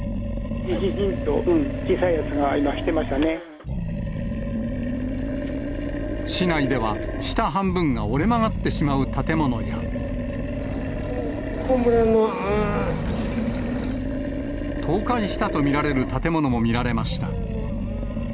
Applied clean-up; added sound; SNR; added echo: none; Animal; 2 dB; none.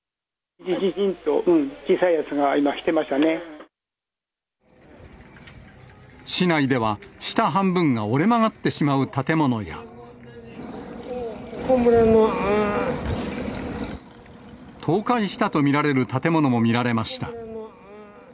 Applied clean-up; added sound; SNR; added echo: none; none; none; none.